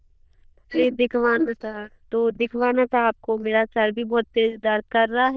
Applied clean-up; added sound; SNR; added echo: neural diffusion model UNIVERSE++.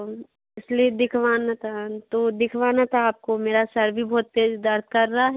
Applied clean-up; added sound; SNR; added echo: none; none; none; none.